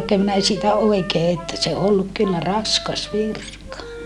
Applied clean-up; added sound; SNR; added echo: none; Wind instrument, woodwind instrument; 14 dB; none.